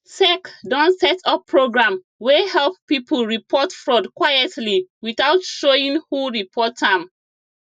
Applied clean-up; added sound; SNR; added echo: none; none; none; none.